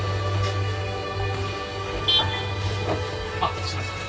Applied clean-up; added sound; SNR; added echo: none; none; none; reverberation time 2.3 s.